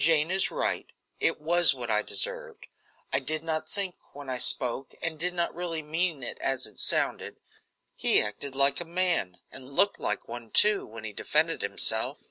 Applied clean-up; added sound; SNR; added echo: none; none; none; none.